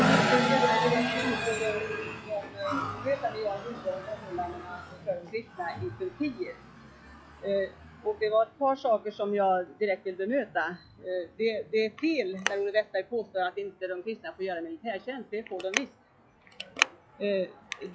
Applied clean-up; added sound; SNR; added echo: classical method log-MMSE.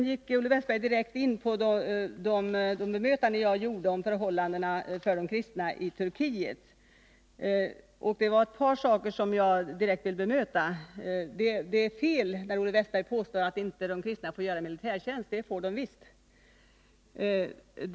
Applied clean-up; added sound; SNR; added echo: none; none; none; none.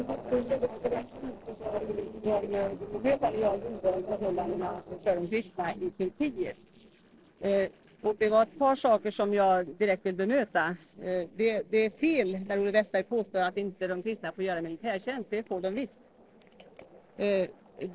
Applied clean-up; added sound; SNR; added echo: neural separator model SepFormer DNS4.